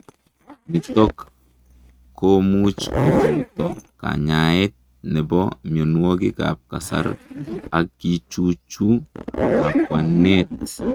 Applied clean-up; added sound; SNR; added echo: neural mask model RNNoise.